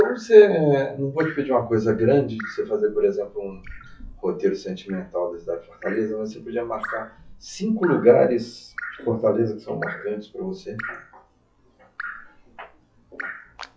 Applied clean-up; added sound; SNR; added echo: classical method log-MMSE.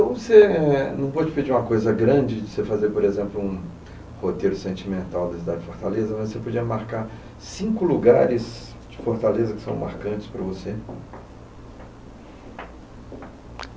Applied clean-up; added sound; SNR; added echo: none; none; none; none.